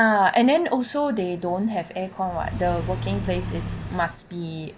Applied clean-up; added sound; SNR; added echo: none; Accelerating, revving, vroom / Car; 7 dB; none.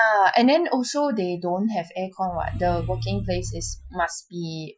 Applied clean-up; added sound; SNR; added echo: classical method Wiener filter.